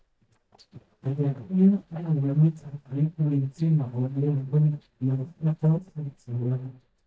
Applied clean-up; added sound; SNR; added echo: neural mask model DeepFilterNet 3.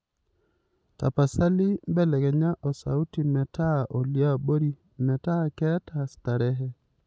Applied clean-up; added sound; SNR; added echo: none; none; none; none.